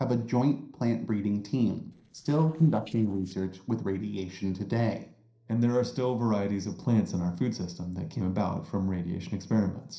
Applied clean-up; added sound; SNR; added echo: neural separator model SepFormer DNS4.